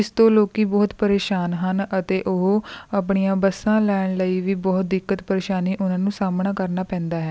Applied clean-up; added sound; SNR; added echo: none; none; none; none.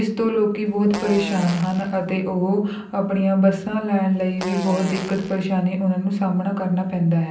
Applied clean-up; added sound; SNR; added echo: none; Fart; 13 dB; reverberation time 0.6 s.